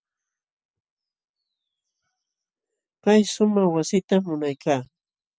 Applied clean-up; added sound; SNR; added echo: none; none; none; none.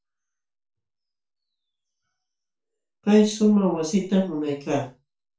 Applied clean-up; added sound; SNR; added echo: none; none; none; reverberation time 0.3 s.